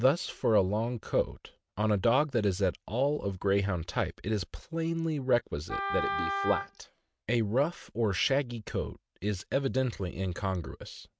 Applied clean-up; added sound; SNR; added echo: neural mask model RNNoise.